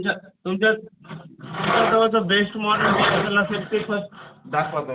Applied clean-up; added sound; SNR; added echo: none; none; none; none.